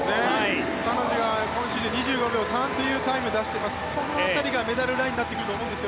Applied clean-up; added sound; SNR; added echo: none; none; none; none.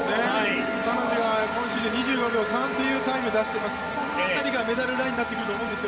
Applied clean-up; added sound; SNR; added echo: none; Wind instrument, woodwind instrument; 11 dB; reverberation time 1.7 s.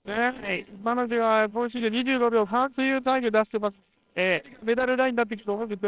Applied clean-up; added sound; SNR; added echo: neural separator model SepFormer WHAMR!.